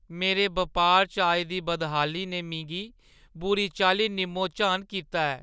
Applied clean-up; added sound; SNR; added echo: none; none; none; none.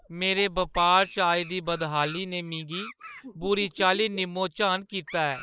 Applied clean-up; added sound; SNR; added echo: neural mask model Resemble Enhance denoiser.